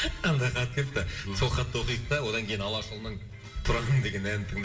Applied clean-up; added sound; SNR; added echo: none; none; none; reverberation time 2.5 s.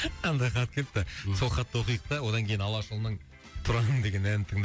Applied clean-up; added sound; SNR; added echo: none; none; none; none.